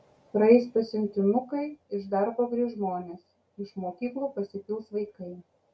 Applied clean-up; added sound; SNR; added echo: none; none; none; none.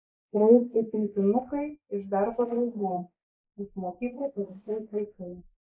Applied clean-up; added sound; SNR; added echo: neural mask model Resemble Enhance denoiser.